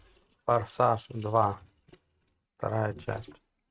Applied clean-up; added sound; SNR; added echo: neural mask model RNNoise.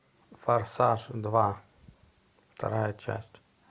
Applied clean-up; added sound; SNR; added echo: none; none; none; none.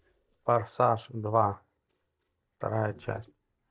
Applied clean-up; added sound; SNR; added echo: neural mask model DeepFilterNet 3.